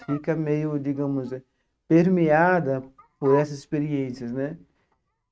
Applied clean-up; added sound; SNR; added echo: neural mask model RNNoise.